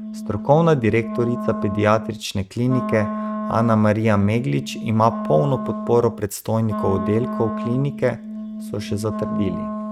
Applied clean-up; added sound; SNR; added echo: neural mask model RNNoise.